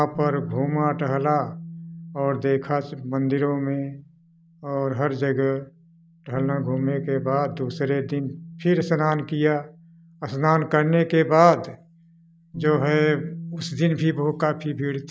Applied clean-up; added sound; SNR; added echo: none; Bass guitar; 13 dB; none.